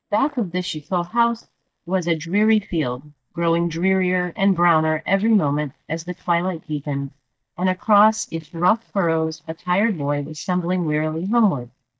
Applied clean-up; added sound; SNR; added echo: neural mask model DeepFilterNet 3.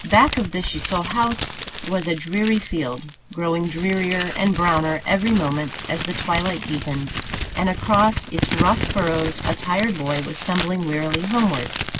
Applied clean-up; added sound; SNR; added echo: none; Crumpling, crinkling; 6 dB; none.